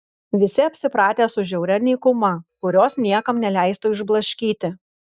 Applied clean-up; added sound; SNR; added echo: neural mask model DeepFilterNet 3.